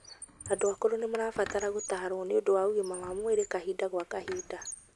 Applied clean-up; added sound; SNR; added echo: none; Squeak; 15 dB; none.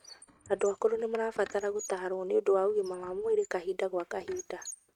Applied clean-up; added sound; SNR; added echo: neural mask model RNNoise.